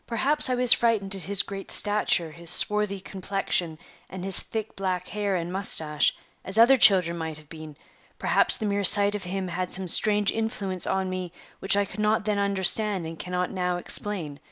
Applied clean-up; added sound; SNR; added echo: none; none; none; none.